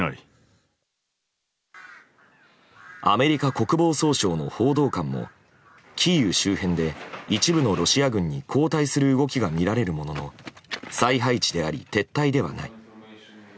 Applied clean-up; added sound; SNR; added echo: none; none; none; none.